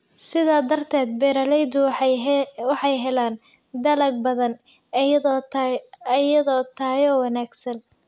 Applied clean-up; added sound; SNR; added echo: none; none; none; none.